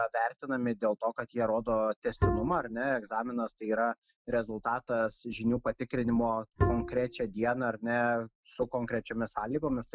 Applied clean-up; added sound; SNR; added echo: classical method Wiener filter.